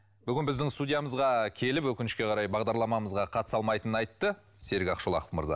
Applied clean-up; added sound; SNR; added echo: none; none; none; none.